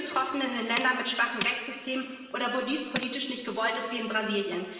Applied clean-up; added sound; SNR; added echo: none; Tools; 10 dB; reverberation time 1.6 s.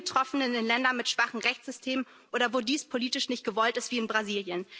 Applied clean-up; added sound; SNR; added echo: none; none; none; none.